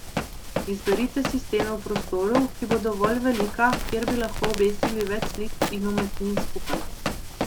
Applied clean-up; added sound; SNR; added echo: none; Run + Crackle; 2 dB; none.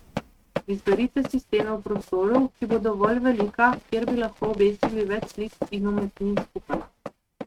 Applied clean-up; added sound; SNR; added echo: neural mask model RNNoise.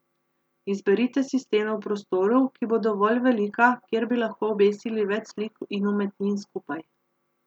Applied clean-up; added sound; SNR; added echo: none; none; none; none.